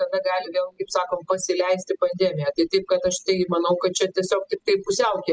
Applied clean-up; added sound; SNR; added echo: classical method spectral subtraction.